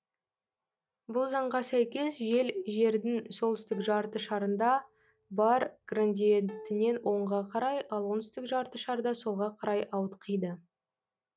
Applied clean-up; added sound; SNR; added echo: none; Plucked string instrument; 20 dB; none.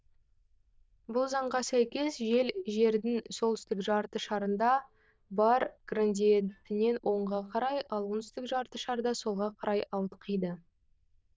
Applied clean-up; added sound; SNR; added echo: neural diffusion model UNIVERSE++.